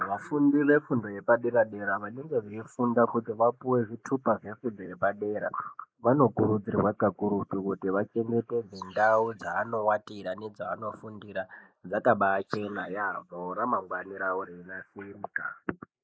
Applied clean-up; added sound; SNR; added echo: neural mask model Resemble Enhance denoiser.